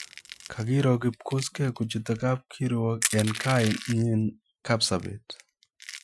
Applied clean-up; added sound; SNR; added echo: classical method Wiener filter.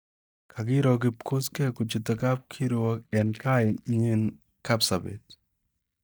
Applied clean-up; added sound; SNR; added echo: neural mask model DeepFilterNet 3.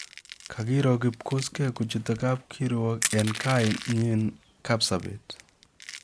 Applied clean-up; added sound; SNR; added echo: none; Crushing; 11 dB; none.